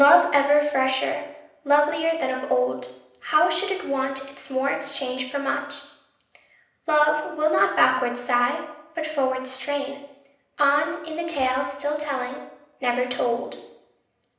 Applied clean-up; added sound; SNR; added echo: none; none; none; reverberation time 0.8 s.